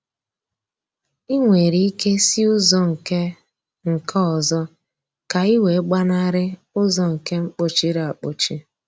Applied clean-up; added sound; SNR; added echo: none; none; none; none.